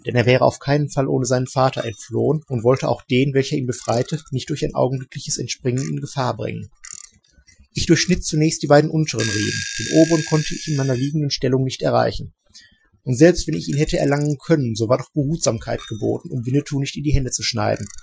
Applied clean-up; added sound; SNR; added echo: classical method Wiener filter.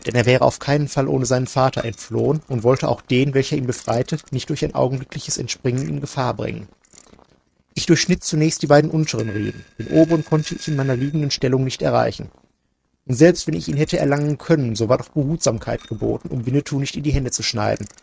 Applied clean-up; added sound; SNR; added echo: neural mask model RNNoise.